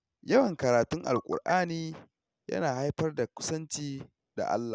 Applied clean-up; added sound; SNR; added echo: none; none; none; none.